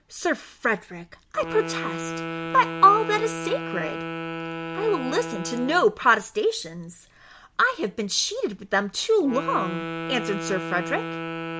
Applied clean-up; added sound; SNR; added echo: none; Wind instrument, woodwind instrument; 8 dB; none.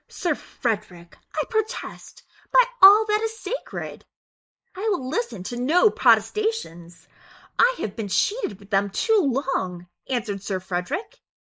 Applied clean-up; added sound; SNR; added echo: neural mask model Resemble Enhance denoiser.